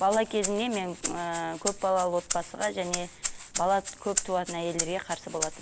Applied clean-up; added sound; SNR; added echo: none; Rattle (instrument); 5 dB; none.